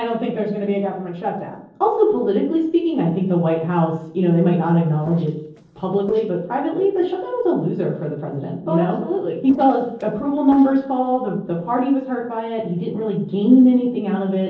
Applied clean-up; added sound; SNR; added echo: neural separator model SepFormer DNS4.